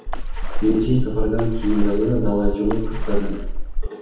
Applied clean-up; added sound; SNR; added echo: none; Water / Splash, splatter; -2 dB; reverberation time 2.1 s.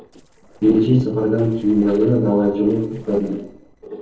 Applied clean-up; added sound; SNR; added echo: neural separator model SepFormer DNS4.